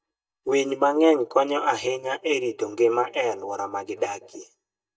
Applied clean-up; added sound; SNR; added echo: neural mask model DeepFilterNet 3.